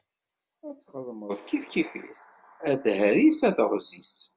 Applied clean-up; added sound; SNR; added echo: none; none; none; none.